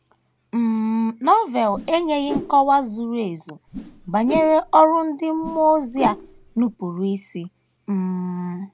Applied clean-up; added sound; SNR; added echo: none; Whoosh, swoosh, swish; 12 dB; none.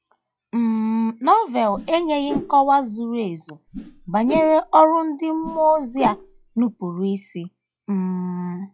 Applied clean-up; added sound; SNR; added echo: classical method log-MMSE.